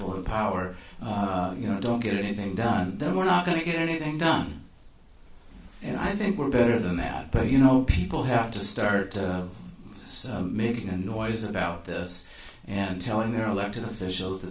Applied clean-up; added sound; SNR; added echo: none; none; none; none.